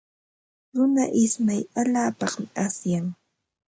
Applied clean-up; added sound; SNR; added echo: none; none; none; none.